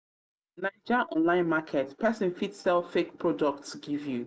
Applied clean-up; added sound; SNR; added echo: none; none; none; none.